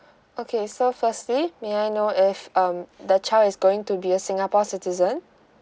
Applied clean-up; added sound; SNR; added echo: none; none; none; none.